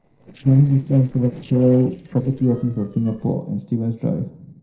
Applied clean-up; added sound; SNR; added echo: neural separator model SepFormer DNS4.